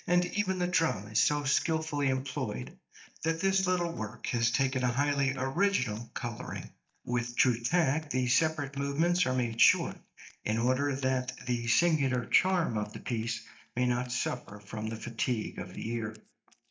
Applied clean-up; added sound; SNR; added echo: neural mask model DeepFilterNet 3.